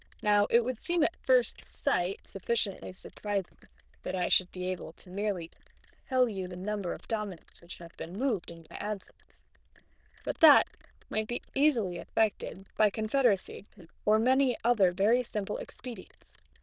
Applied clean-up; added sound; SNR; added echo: neural diffusion model UNIVERSE++.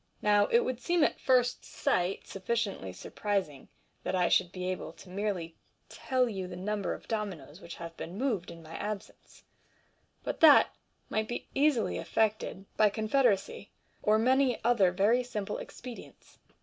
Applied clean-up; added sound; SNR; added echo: none; none; none; none.